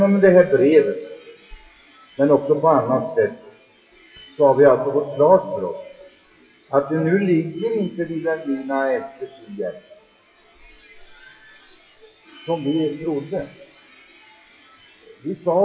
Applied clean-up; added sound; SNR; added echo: classical method WPE with log-MMSE.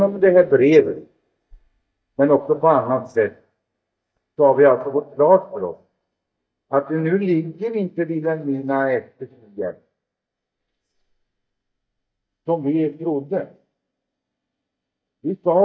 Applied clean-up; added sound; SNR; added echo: neural mask model DeepFilterNet 3.